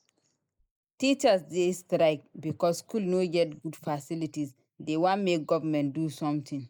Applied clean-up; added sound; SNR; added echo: neural mask model Resemble Enhance denoiser.